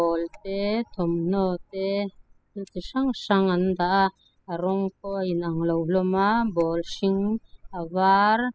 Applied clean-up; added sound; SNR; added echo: classical method spectral subtraction.